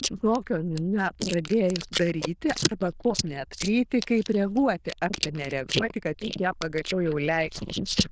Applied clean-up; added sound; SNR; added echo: neural diffusion model UNIVERSE++.